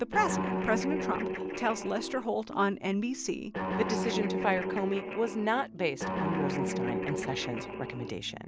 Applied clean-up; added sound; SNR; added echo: none; Guitar; 1 dB; none.